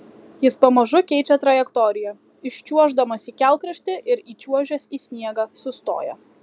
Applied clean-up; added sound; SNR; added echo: none; none; none; none.